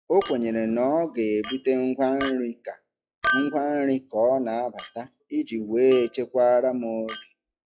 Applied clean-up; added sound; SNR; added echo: classical method log-MMSE.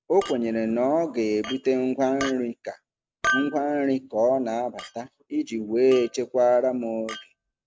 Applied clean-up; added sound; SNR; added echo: none; Chink, clink; 12 dB; none.